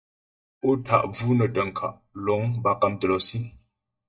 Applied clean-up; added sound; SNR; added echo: neural mask model DeepFilterNet 3.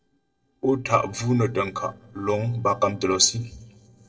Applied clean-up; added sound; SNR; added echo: neural separator model SepFormer DNS4.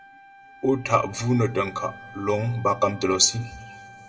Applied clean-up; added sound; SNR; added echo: none; Wind instrument, woodwind instrument; 20 dB; reverberation time 0.7 s.